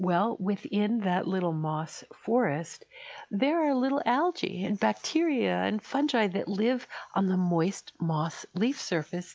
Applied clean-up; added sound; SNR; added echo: none; none; none; none.